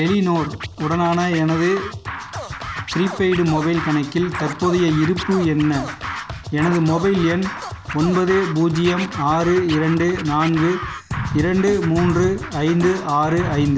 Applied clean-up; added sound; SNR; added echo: none; Scratching (performance technique); 9 dB; none.